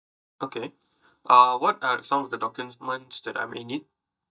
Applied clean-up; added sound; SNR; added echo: neural mask model DeepFilterNet 3.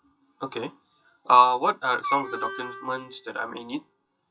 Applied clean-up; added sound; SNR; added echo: classical method WPE with log-MMSE.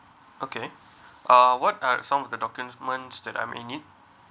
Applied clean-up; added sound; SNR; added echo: none; none; none; none.